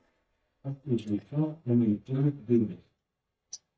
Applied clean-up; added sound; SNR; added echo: neural mask model DeepFilterNet 3.